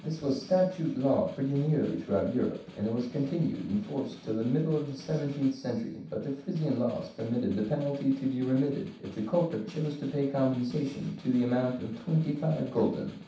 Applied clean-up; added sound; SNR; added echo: none; Snare drum; 19 dB; reverberation time 0.7 s.